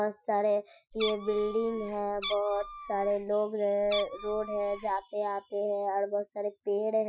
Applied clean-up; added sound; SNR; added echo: classical method Wiener filter.